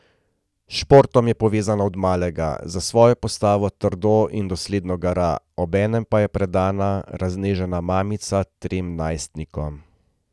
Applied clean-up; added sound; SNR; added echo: none; none; none; none.